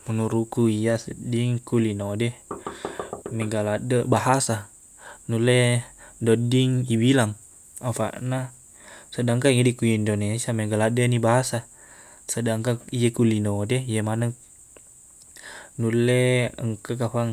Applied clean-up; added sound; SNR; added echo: none; Knock; 11 dB; none.